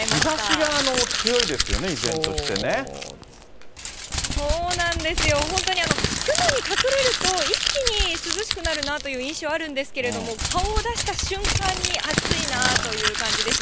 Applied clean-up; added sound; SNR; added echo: none; Crumpling, crinkling; -1 dB; none.